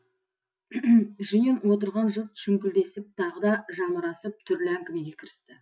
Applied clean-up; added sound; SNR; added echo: none; none; none; none.